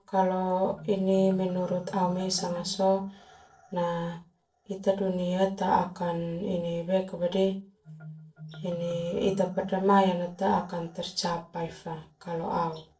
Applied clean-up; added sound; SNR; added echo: neural separator model SepFormer DNS4.